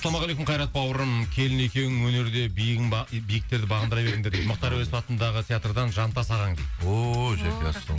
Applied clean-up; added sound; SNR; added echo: none; none; none; none.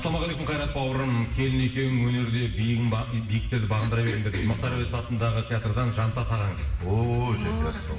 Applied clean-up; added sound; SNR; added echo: none; none; none; reverberation time 2.2 s.